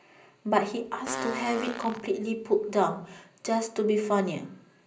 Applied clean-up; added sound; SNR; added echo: none; Fart; 11 dB; reverberation time 0.5 s.